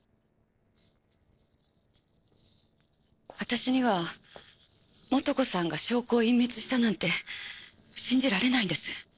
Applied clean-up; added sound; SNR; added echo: neural separator model SepFormer DNS4.